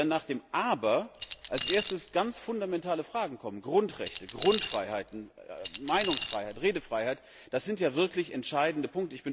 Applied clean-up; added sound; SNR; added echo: none; Keys jangling; -3 dB; none.